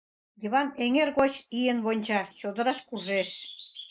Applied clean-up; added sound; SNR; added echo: neural mask model Resemble Enhance denoiser.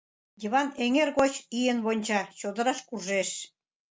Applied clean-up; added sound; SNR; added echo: none; none; none; none.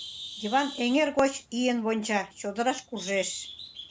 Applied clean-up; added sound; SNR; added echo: none; Bird; 16 dB; none.